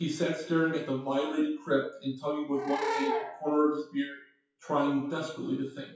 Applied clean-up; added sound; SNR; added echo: classical method WPE with log-MMSE.